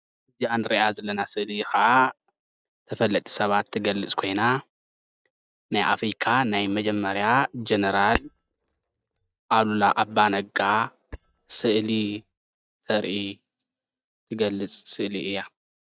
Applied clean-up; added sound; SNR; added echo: neural mask model DeepFilterNet 3.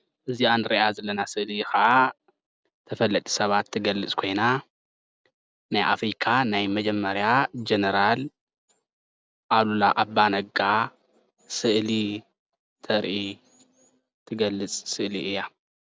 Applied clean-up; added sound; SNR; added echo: none; none; none; none.